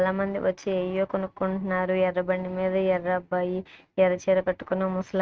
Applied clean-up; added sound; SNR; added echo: neural mask model RNNoise.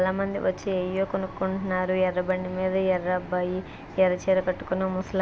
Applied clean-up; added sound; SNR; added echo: none; Mechanisms; 17 dB; none.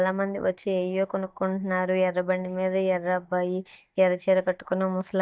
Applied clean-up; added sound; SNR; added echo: neural mask model DeepFilterNet 3.